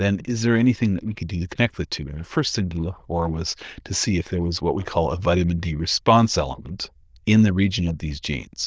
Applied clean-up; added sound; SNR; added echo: neural diffusion model UNIVERSE++.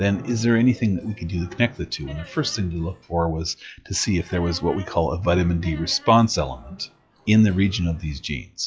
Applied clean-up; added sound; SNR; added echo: classical method log-MMSE.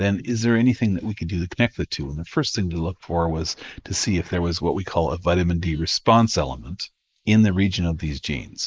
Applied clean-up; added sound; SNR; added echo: neural mask model Resemble Enhance denoiser.